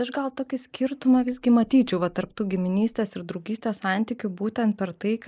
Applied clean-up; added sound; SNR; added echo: neural mask model Resemble Enhance denoiser.